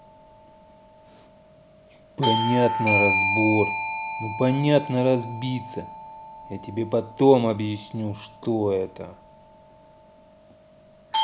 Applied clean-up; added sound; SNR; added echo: none; Bell / Doorbell; 5 dB; none.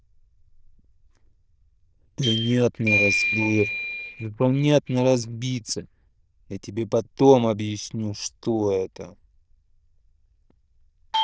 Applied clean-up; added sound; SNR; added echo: neural diffusion model UNIVERSE++.